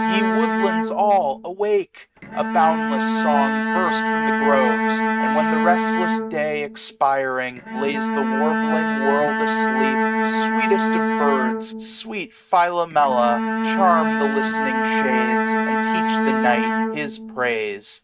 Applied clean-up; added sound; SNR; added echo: neural mask model RNNoise.